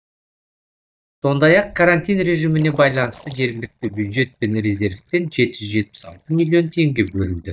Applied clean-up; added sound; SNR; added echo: neural mask model DeepFilterNet 3.